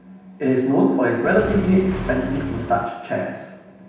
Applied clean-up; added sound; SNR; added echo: none; Accelerating, revving, vroom; 8 dB; reverberation time 0.9 s.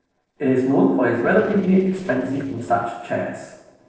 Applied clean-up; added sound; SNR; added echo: neural separator model SepFormer DNS4.